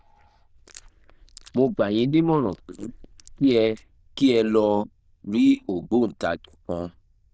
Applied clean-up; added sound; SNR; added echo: neural diffusion model UNIVERSE++.